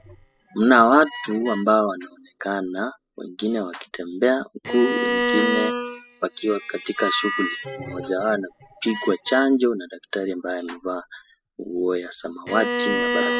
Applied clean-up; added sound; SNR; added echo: classical method spectral subtraction.